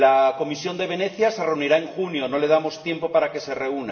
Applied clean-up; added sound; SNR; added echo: none; none; none; reverberation time 0.8 s.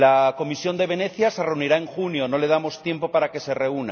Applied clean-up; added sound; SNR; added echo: none; none; none; none.